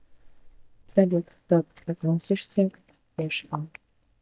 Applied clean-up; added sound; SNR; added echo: neural mask model DeepFilterNet 3.